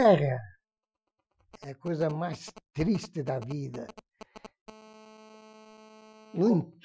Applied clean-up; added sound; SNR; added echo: classical method Wiener filter.